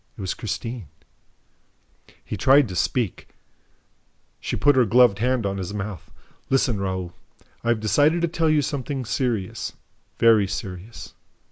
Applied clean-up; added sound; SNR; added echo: none; none; none; none.